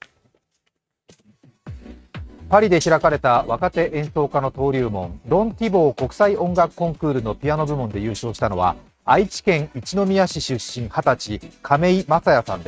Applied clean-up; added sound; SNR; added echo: neural mask model RNNoise.